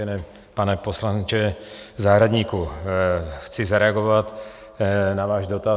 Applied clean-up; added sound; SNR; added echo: none; none; none; none.